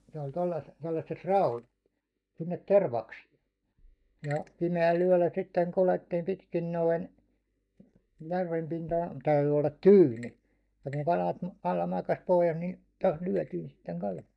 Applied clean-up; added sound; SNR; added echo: neural mask model DeepFilterNet 3.